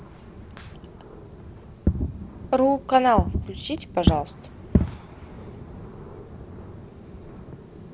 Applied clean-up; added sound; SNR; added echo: none; Fireworks; 1 dB; none.